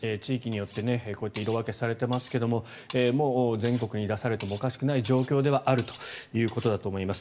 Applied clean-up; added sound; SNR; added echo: none; Cutlery, silverware; 18 dB; reverberation time 0.5 s.